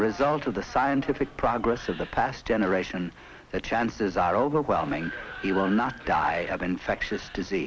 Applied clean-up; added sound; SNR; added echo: none; none; none; none.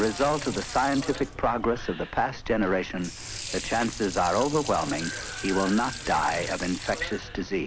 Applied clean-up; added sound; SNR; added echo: none; Sink (filling or washing) / Water; 11 dB; none.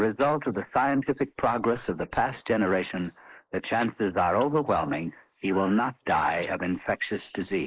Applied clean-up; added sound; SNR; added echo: neural mask model Resemble Enhance denoiser.